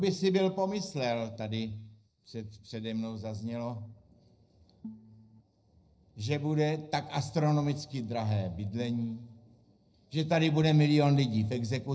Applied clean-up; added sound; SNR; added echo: neural separator model SepFormer DNS4.